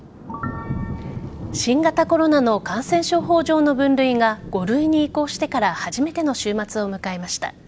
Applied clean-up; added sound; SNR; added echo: none; Thunder; 14 dB; none.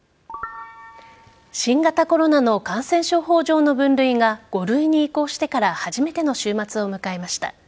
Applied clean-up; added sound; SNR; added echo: none; none; none; none.